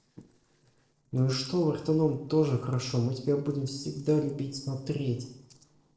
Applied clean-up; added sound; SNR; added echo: neural separator model SepFormer DNS4.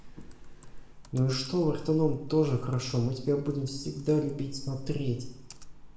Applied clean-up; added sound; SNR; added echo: none; Computer keyboard; 11 dB; reverberation time 0.7 s.